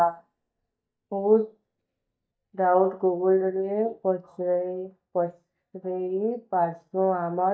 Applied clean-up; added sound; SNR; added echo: neural mask model DeepFilterNet 3.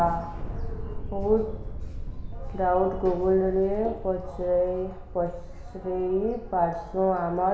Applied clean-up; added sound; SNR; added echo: none; Thunder; 8 dB; reverberation time 1.0 s.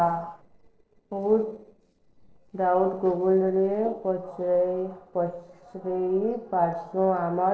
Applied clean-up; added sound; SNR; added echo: neural separator model SepFormer DNS4.